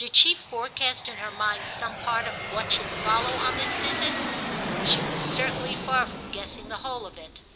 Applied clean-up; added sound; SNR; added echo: none; Aircraft; 4 dB; none.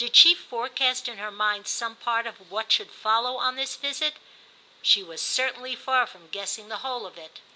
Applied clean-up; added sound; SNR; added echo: none; none; none; none.